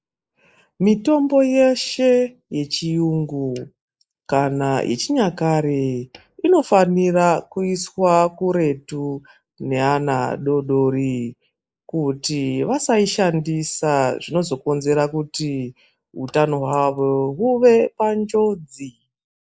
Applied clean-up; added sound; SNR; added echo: neural mask model Resemble Enhance denoiser.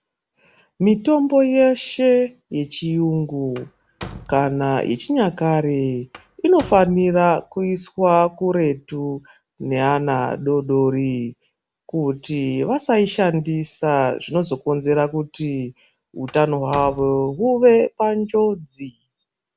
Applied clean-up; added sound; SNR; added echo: none; Slam; 19 dB; none.